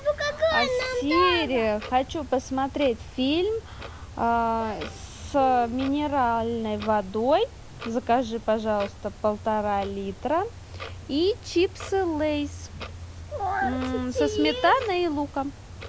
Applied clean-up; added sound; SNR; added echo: none; Clock; 14 dB; none.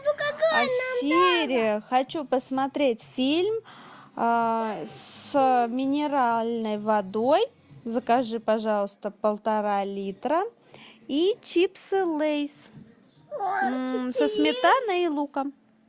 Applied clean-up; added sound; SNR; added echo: none; none; none; none.